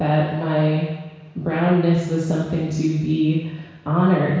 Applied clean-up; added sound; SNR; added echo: none; none; none; reverberation time 1.1 s.